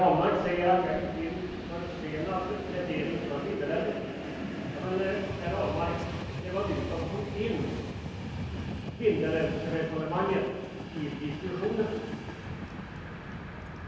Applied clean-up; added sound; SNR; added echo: none; Train; 6 dB; reverberation time 1.2 s.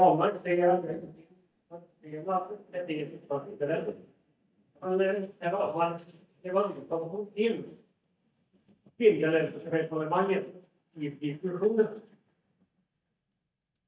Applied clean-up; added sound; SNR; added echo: neural mask model DeepFilterNet 3.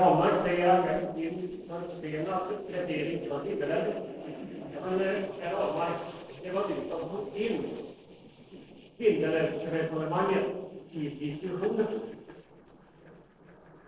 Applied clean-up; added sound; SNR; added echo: neural separator model SepFormer DNS4.